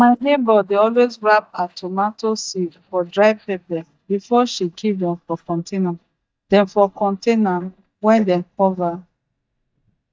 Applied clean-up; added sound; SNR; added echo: neural mask model DeepFilterNet 3.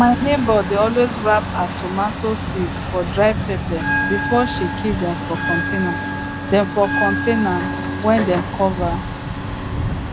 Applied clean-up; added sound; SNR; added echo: none; Bell + Truck; 3 dB; none.